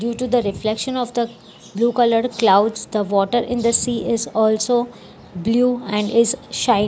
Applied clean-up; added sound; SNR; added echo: none; none; none; none.